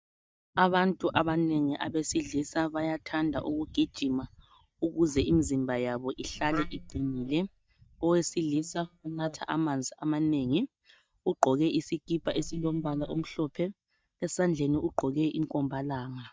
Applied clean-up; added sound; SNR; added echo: neural mask model DeepFilterNet 3.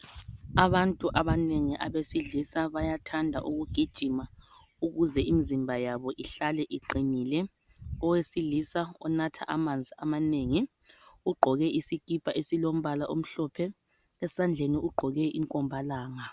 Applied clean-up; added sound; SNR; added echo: none; none; none; none.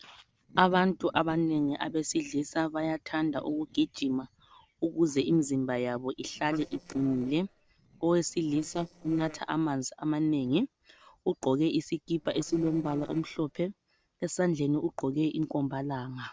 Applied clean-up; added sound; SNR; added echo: neural separator model SepFormer DNS4.